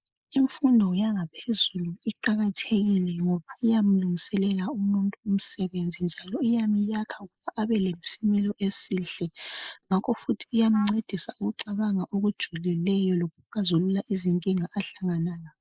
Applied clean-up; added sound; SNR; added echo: neural mask model Resemble Enhance denoiser.